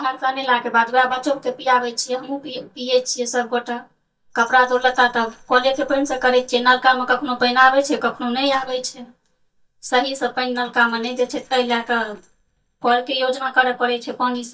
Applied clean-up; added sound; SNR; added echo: neural mask model DeepFilterNet 3.